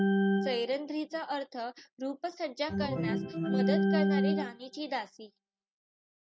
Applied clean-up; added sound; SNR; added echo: neural mask model RNNoise.